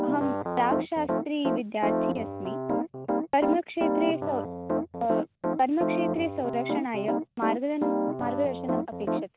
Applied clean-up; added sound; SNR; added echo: none; Piano; -1 dB; none.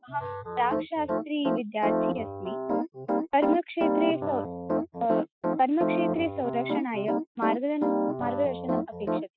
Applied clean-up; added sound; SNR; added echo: classical method Wiener filter.